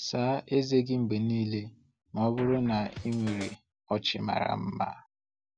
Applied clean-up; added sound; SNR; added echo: none; Scratching (performance technique); 13 dB; none.